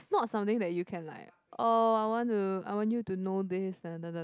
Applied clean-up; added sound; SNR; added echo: none; none; none; none.